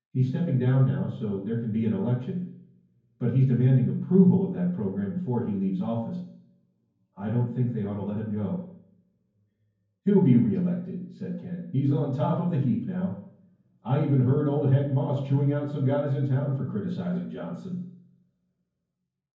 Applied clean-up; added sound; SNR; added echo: none; none; none; reverberation time 0.9 s.